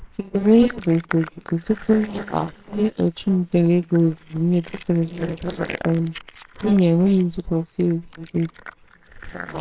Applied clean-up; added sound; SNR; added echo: neural separator model SepFormer WHAMR!.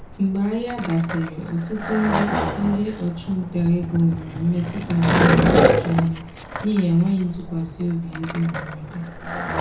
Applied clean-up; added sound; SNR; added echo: none; Skateboard; 2 dB; reverberation time 0.6 s.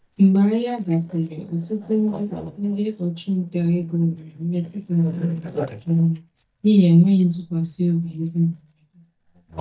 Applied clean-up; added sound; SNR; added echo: neural mask model DeepFilterNet 3.